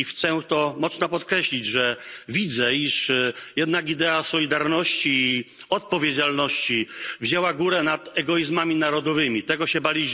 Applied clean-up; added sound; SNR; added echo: none; none; none; none.